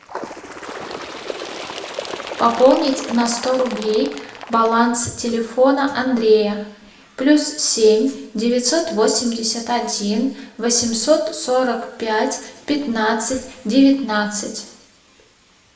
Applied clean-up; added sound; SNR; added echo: none; Bird; 17 dB; reverberation time 0.7 s.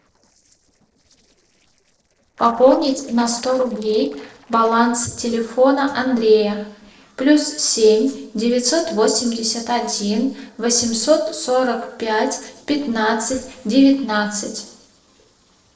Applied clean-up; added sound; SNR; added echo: neural separator model SepFormer DNS4.